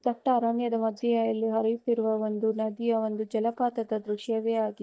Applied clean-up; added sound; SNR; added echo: neural mask model DeepFilterNet 3.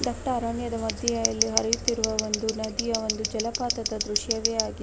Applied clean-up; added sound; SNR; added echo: none; Scissors; 2 dB; none.